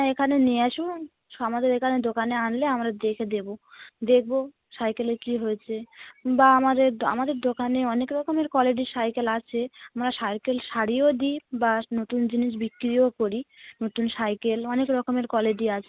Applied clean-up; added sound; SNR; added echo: none; none; none; none.